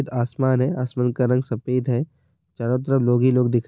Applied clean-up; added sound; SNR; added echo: none; none; none; none.